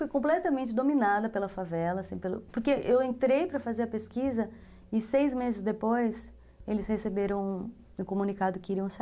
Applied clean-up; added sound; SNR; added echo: none; none; none; none.